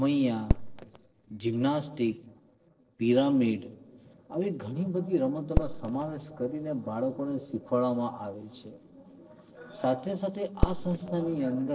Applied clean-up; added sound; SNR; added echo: neural separator model SepFormer DNS4.